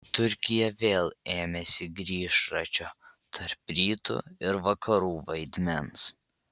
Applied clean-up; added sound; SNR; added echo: none; none; none; none.